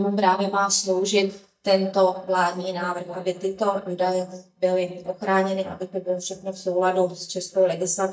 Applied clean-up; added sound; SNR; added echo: neural mask model DeepFilterNet 3.